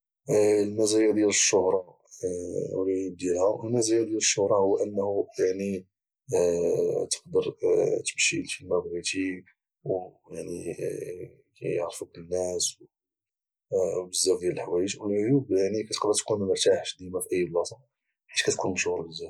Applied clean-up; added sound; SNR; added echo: none; none; none; none.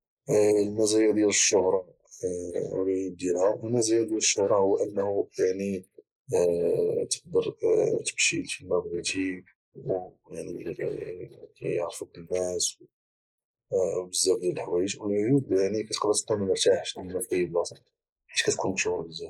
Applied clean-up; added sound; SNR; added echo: neural mask model Resemble Enhance denoiser.